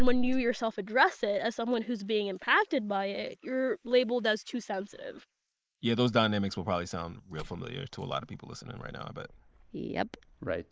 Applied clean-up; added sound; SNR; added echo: neural mask model Resemble Enhance denoiser.